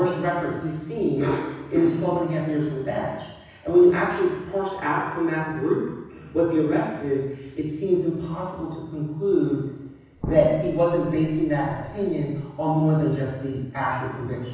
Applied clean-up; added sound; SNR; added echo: none; Explosion; 12 dB; reverberation time 1.1 s.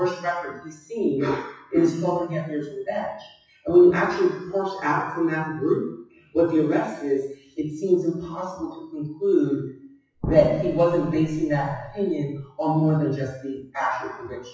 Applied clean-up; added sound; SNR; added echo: classical method WPE with log-MMSE.